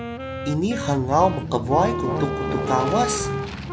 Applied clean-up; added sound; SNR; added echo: none; Wind instrument, woodwind instrument + Aircraft; 3 dB; none.